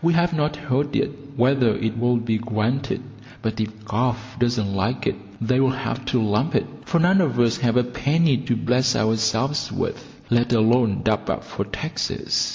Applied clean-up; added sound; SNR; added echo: none; none; none; none.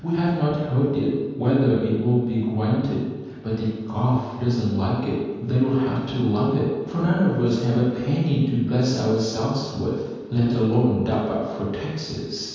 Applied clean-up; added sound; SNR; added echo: none; none; none; reverberation time 1.2 s.